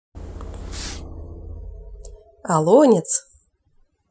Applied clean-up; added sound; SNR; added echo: classical method Wiener filter.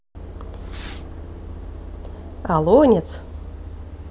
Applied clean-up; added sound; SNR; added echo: none; Fireworks; 20 dB; none.